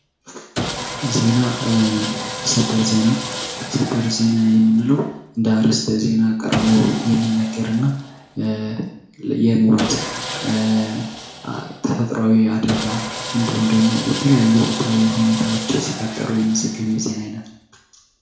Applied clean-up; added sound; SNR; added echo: none; Sawing; 10 dB; reverberation time 0.6 s.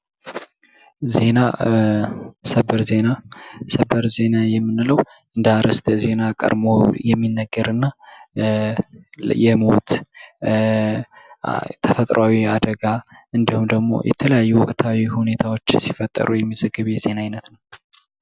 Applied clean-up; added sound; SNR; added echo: none; none; none; none.